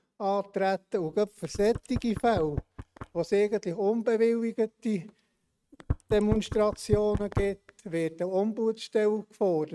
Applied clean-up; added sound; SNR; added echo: neural mask model RNNoise.